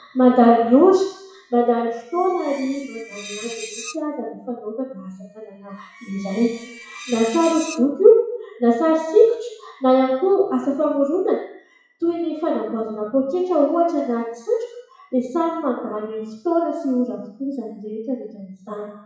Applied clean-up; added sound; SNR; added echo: classical method WPE with log-MMSE.